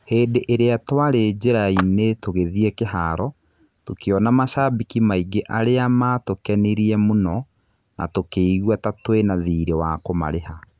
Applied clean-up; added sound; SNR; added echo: none; Clapping; 14 dB; none.